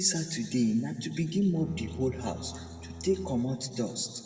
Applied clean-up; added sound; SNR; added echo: none; Bowed string instrument; 13 dB; reverberation time 1.6 s.